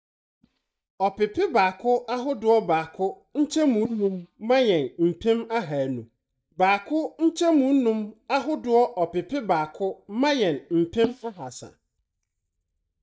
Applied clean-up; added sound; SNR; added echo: neural mask model DeepFilterNet 3.